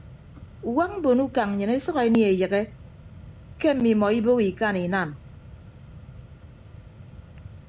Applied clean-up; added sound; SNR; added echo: none; Mechanisms; 19 dB; none.